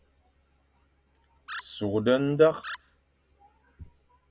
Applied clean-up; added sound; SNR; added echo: none; Animal; 15 dB; none.